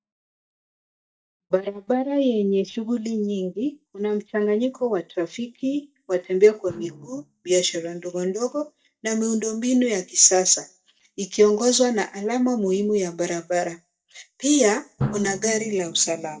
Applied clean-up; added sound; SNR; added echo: neural mask model DeepFilterNet 3.